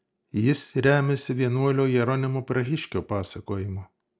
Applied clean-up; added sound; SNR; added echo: none; none; none; none.